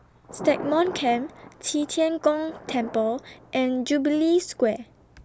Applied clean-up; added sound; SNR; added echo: none; Thunder; 16 dB; none.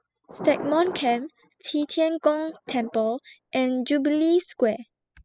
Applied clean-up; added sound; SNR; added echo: classical method spectral subtraction.